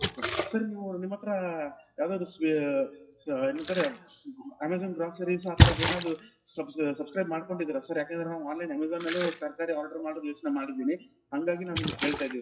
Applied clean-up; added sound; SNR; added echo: classical method WPE with log-MMSE.